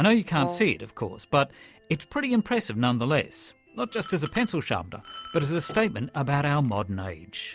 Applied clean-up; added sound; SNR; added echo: none; Brass instrument; 9 dB; none.